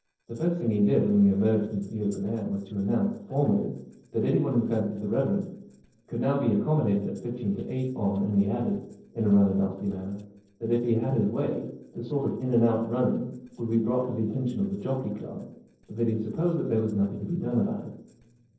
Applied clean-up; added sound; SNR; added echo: neural separator model SepFormer DNS4.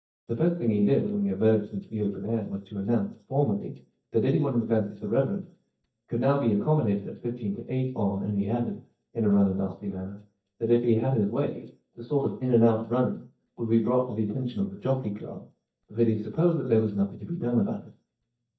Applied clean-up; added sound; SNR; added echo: neural mask model DeepFilterNet 3.